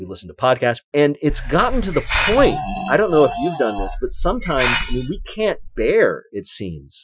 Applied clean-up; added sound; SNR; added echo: classical method Wiener filter.